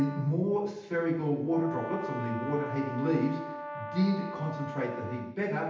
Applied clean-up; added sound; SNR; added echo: none; Brass instrument; 10 dB; reverberation time 0.9 s.